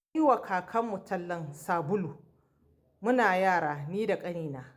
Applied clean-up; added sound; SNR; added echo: none; none; none; none.